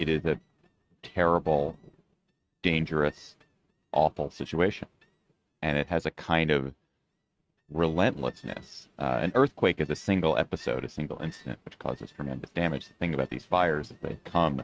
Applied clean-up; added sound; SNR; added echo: neural mask model RNNoise.